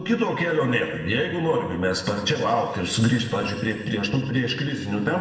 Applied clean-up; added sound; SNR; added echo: none; none; none; reverberation time 1.9 s.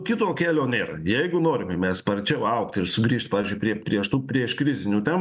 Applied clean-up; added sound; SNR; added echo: none; none; none; none.